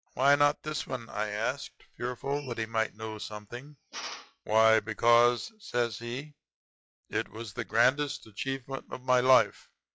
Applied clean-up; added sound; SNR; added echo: classical method log-MMSE.